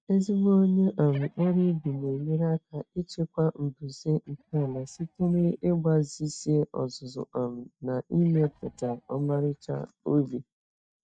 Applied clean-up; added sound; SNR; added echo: neural mask model DeepFilterNet 3.